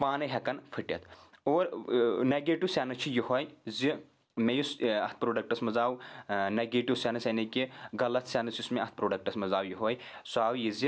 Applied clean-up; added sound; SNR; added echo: none; none; none; none.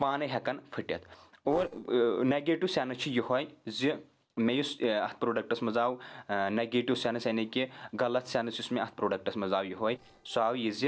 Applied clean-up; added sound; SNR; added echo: neural separator model SepFormer DNS4.